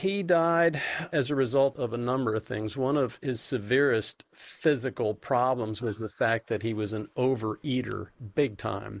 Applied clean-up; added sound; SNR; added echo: neural mask model Resemble Enhance denoiser.